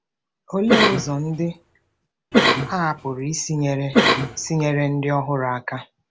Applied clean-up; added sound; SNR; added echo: none; Cough; -2 dB; none.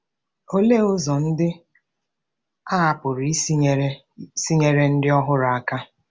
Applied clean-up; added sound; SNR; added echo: none; none; none; none.